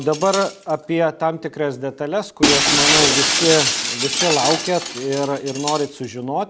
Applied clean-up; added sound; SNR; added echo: none; Shatter; 0 dB; none.